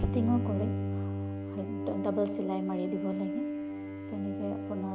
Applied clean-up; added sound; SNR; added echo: none; Bowed string instrument; 0 dB; none.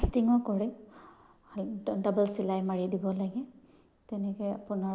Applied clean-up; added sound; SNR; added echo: none; none; none; none.